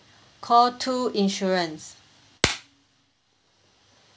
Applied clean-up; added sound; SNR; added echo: none; none; none; none.